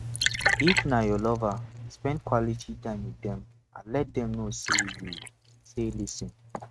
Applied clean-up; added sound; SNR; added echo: neural mask model RNNoise.